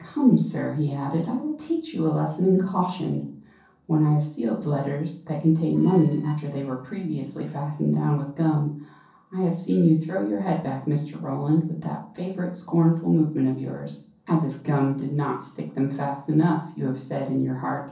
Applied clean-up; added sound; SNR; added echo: neural separator model SepFormer DNS4.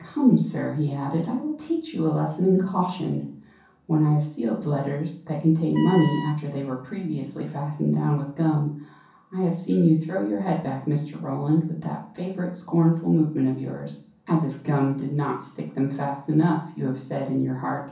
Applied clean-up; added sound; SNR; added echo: none; Wind instrument, woodwind instrument; 13 dB; reverberation time 0.6 s.